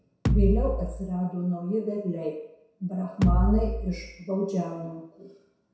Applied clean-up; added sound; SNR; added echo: none; Bass drum; -3 dB; reverberation time 0.7 s.